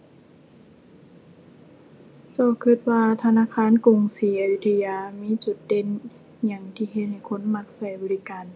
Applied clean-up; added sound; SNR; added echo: none; none; none; none.